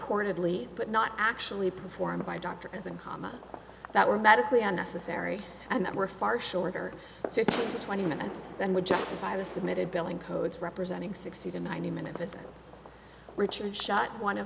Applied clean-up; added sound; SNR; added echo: none; Fireworks; 12 dB; none.